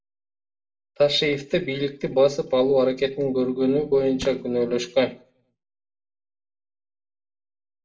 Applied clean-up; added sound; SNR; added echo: none; Tools; 15 dB; reverberation time 0.3 s.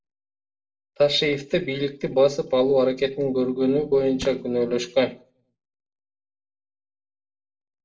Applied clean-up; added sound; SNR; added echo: neural separator model SepFormer DNS4.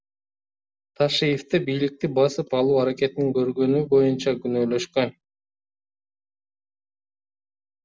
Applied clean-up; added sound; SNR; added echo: none; none; none; none.